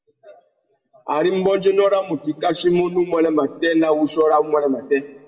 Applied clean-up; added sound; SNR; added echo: none; none; none; reverberation time 1.1 s.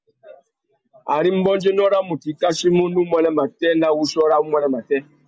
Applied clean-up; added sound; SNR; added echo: none; none; none; none.